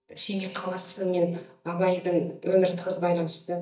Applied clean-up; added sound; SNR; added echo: neural mask model DeepFilterNet 3.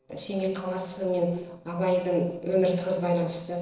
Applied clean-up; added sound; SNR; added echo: neural separator model SepFormer DNS4.